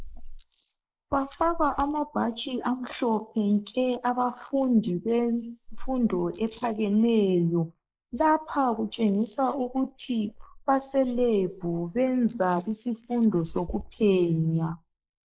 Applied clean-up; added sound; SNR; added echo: neural mask model Resemble Enhance denoiser.